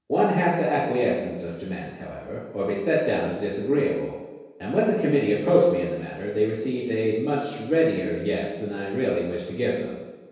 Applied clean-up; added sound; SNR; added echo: none; none; none; reverberation time 1.2 s.